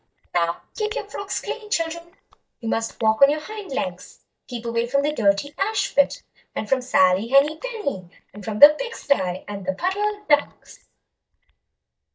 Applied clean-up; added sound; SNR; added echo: neural mask model DeepFilterNet 3.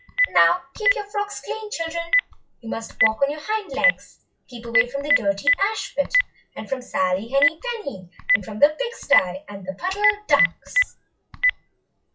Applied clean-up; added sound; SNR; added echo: classical method WPE with log-MMSE.